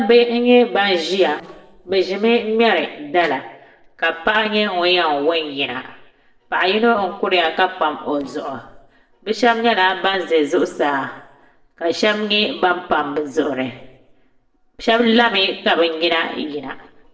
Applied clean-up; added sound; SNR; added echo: neural separator model SepFormer DNS4.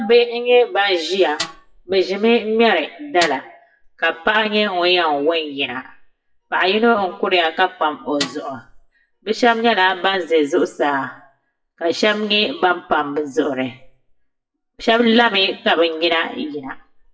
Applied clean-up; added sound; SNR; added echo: classical method WPE with log-MMSE.